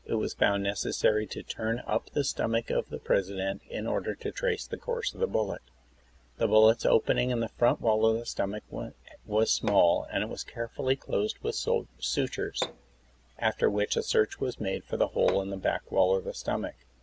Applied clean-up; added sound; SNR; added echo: none; Hammer; 13 dB; none.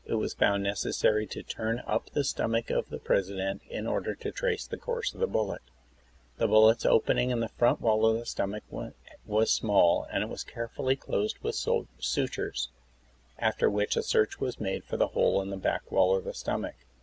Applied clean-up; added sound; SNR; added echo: none; none; none; none.